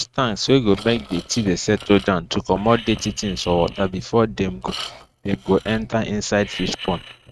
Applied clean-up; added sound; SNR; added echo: neural mask model RNNoise.